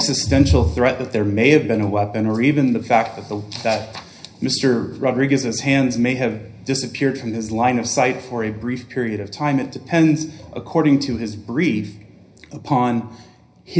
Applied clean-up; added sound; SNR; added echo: none; none; none; reverberation time 0.4 s.